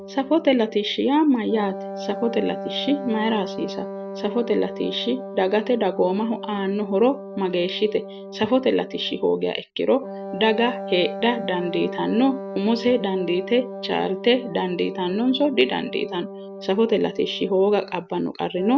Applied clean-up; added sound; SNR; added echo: none; Wind instrument, woodwind instrument; 11 dB; none.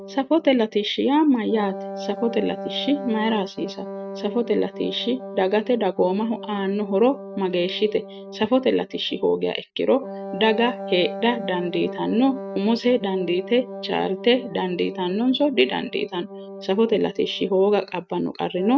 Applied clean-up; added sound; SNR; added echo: neural mask model RNNoise.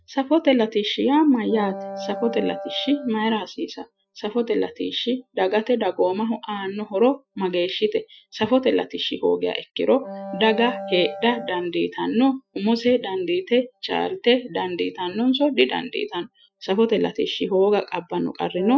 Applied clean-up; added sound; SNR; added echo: classical method Wiener filter.